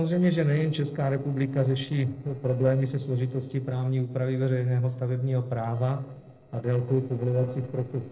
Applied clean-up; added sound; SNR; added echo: neural separator model SepFormer DNS4.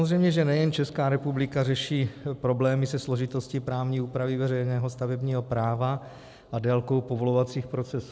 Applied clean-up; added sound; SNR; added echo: none; none; none; none.